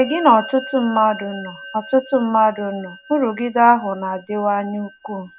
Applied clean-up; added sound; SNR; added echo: none; Musical instrument; 18 dB; none.